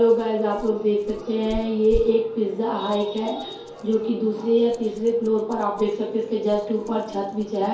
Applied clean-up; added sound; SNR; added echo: none; Rattle; 17 dB; reverberation time 2.4 s.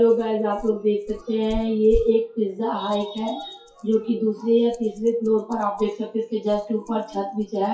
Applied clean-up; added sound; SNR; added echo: classical method WPE with log-MMSE.